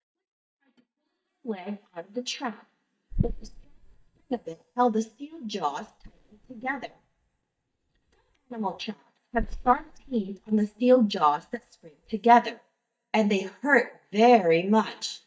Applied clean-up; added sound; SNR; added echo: neural mask model DeepFilterNet 3.